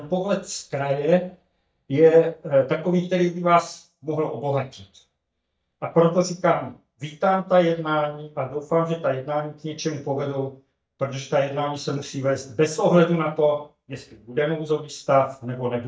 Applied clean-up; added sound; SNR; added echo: neural mask model DeepFilterNet 3.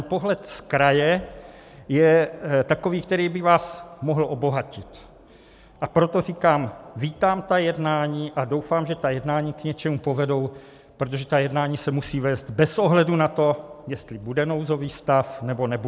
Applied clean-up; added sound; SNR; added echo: none; none; none; none.